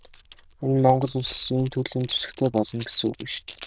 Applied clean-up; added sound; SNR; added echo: neural diffusion model UNIVERSE++.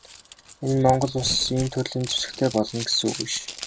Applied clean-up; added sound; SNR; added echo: none; Crumpling, crinkling; 12 dB; none.